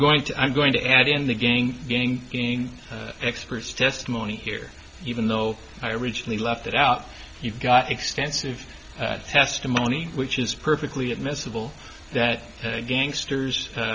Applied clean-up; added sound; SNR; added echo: none; none; none; none.